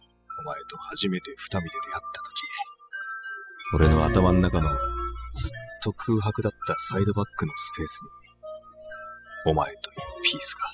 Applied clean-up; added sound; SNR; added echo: classical method spectral subtraction.